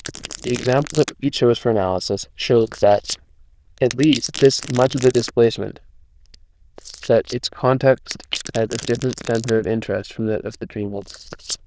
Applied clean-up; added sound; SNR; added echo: neural diffusion model UNIVERSE++.